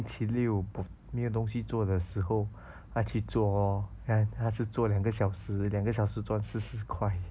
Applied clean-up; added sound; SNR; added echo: none; none; none; none.